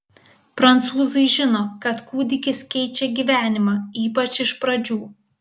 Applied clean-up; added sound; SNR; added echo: none; none; none; none.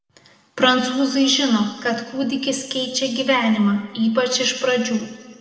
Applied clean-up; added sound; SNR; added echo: none; none; none; reverberation time 1.4 s.